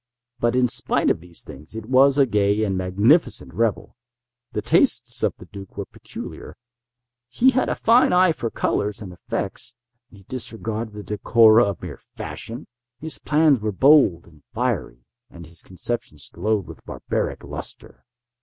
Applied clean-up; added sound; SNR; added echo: none; none; none; none.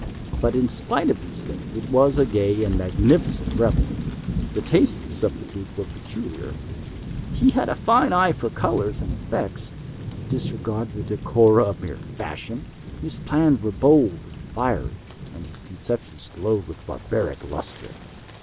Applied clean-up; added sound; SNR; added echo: none; Thunder / Rain; 7 dB; none.